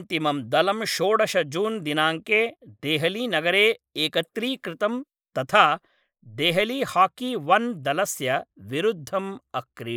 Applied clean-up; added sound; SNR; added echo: neural mask model Resemble Enhance denoiser.